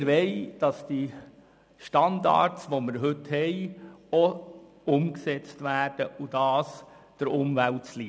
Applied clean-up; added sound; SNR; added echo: none; none; none; none.